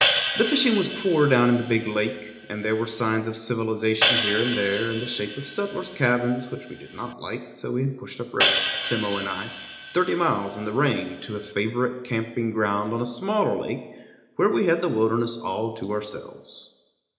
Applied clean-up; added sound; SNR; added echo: none; Hi-hat; 0 dB; reverberation time 0.8 s.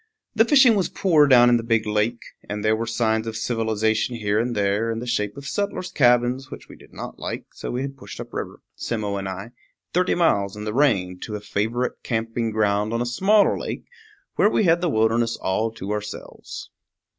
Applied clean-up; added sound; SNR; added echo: none; none; none; none.